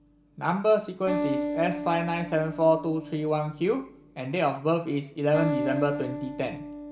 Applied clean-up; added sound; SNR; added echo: none; Acoustic guitar; 7 dB; reverberation time 0.6 s.